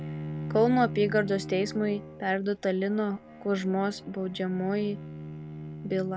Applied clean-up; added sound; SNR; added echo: none; Bowed string instrument; 10 dB; none.